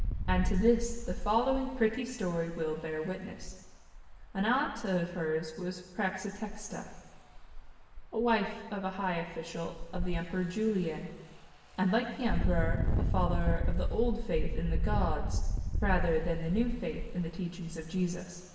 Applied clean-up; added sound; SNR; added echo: none; Engine; 1 dB; reverberation time 1.2 s.